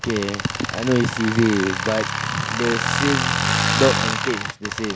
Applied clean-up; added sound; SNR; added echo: none; Tools; 0 dB; none.